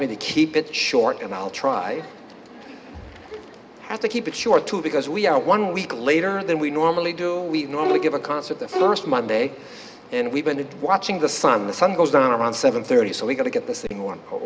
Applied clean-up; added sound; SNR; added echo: none; Bowed string instrument; 4 dB; none.